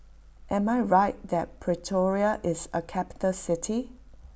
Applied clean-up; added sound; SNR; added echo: none; none; none; none.